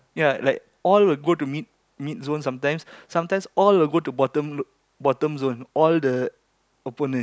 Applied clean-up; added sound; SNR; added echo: none; none; none; none.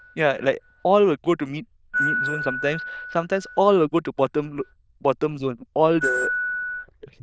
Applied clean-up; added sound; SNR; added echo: neural diffusion model UNIVERSE++.